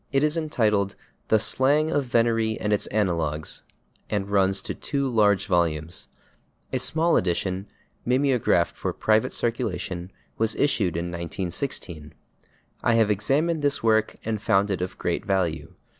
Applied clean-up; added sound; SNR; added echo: none; none; none; none.